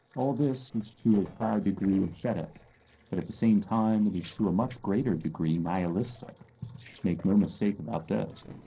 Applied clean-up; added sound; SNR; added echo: neural separator model SepFormer DNS4.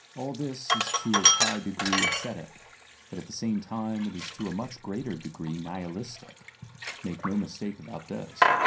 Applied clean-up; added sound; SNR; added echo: none; Sink (filling or washing); -4 dB; reverberation time 0.3 s.